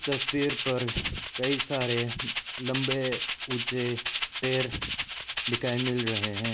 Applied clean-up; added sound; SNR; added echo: none; Rattle (instrument); -1 dB; none.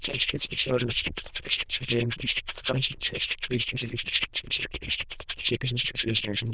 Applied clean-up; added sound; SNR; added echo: neural diffusion model UNIVERSE++.